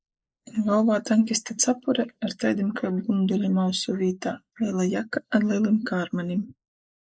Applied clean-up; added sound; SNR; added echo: neural mask model Resemble Enhance denoiser.